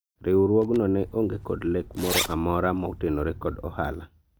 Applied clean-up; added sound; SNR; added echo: none; Zipper (clothing); 10 dB; none.